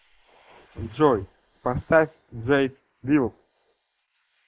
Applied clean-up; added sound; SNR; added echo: neural mask model Resemble Enhance denoiser.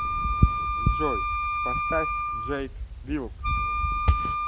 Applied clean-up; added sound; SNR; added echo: none; Wind instrument, woodwind instrument; 1 dB; none.